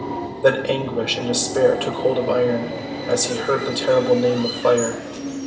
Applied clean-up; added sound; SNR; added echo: none; Subway, metro, underground; 8 dB; reverberation time 0.7 s.